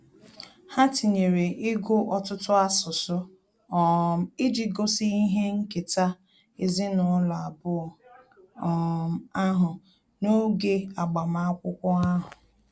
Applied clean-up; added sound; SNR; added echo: none; none; none; none.